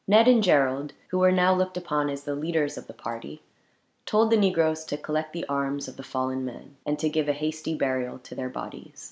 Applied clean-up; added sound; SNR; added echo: none; none; none; none.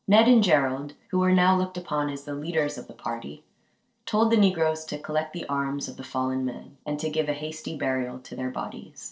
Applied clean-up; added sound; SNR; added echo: neural separator model SepFormer DNS4.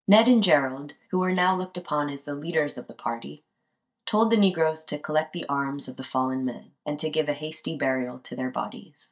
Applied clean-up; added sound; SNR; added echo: neural mask model DeepFilterNet 3.